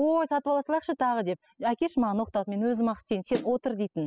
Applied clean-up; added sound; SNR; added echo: classical method spectral subtraction.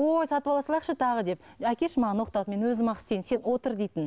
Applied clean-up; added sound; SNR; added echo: neural mask model Resemble Enhance denoiser.